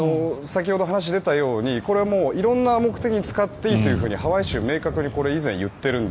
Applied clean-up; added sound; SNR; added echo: none; none; none; none.